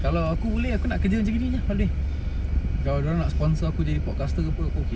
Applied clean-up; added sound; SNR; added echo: none; none; none; none.